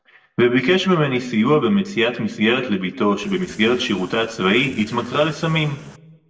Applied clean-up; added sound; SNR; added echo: neural separator model SepFormer DNS4.